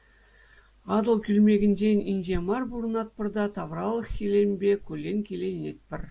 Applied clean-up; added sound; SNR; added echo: none; none; none; none.